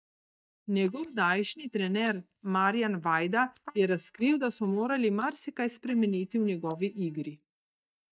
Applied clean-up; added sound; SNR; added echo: neural mask model DeepFilterNet 3.